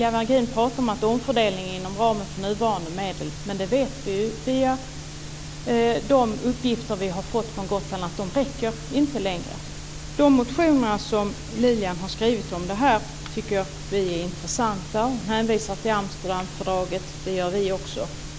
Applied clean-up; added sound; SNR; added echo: none; none; none; none.